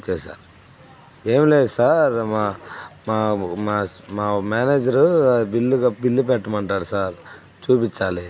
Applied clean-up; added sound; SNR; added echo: none; none; none; none.